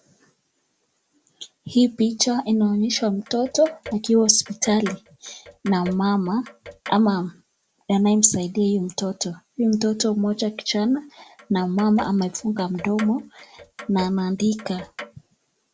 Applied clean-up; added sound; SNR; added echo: none; Clock; 18 dB; none.